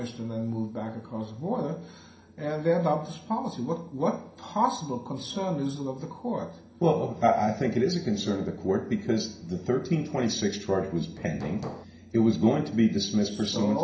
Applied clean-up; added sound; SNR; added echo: none; Hammer; 13 dB; reverberation time 0.5 s.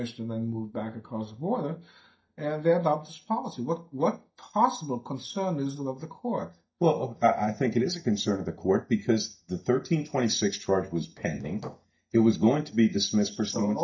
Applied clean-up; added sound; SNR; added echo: neural mask model DeepFilterNet 3.